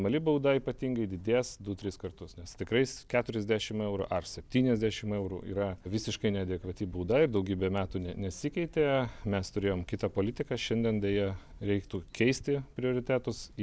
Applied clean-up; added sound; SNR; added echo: none; none; none; none.